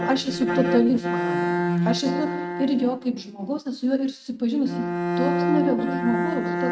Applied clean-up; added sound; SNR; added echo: neural mask model RNNoise.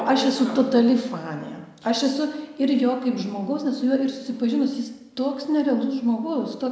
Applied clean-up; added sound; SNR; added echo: none; none; none; none.